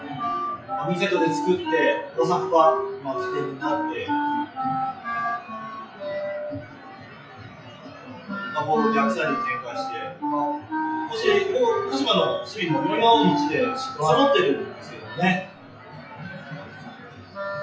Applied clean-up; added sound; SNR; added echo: classical method WPE with log-MMSE.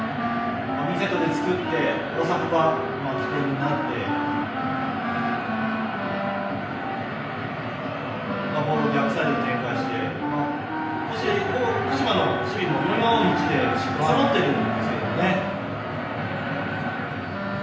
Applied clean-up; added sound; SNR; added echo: none; Wind instrument, woodwind instrument; 6 dB; reverberation time 0.9 s.